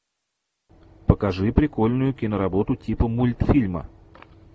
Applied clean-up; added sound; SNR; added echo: none; none; none; none.